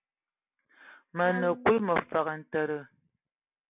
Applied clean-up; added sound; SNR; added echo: none; Bowed string instrument; 14 dB; none.